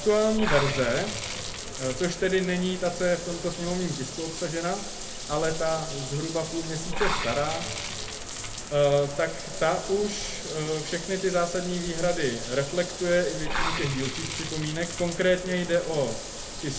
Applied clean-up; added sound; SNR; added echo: none; Bathtub (filling or washing) / Water; 6 dB; reverberation time 0.3 s.